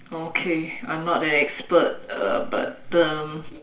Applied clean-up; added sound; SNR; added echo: none; none; none; reverberation time 0.4 s.